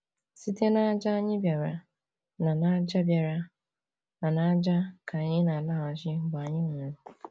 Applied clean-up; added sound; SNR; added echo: none; none; none; none.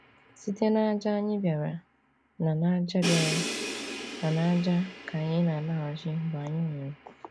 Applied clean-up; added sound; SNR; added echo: none; Crash cymbal; 10 dB; none.